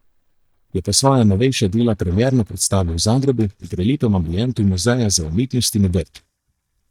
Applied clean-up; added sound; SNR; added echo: neural mask model DeepFilterNet 3.